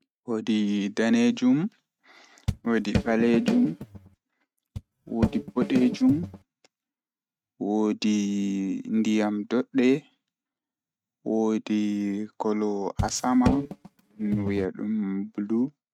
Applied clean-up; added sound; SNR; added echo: neural mask model RNNoise.